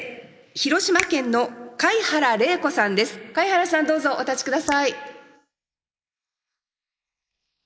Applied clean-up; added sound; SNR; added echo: neural mask model Resemble Enhance denoiser.